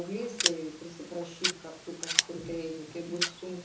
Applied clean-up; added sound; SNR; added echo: none; Scissors; -3 dB; reverberation time 1.0 s.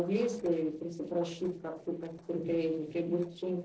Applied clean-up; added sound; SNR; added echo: neural separator model SepFormer DNS4.